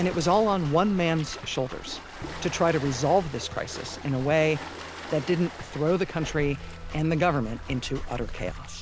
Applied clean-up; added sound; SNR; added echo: none; Waves, surf; 12 dB; none.